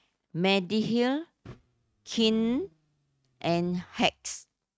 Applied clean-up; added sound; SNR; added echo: neural mask model RNNoise.